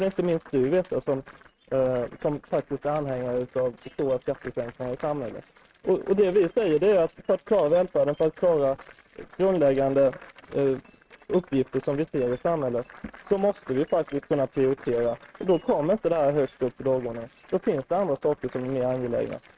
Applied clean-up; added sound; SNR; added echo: neural mask model RNNoise.